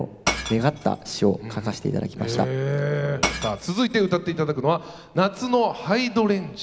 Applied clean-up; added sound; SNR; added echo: none; Shatter / Crushing; 11 dB; none.